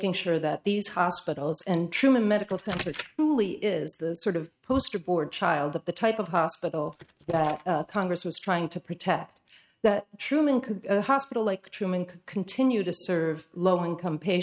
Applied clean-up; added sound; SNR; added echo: neural mask model RNNoise.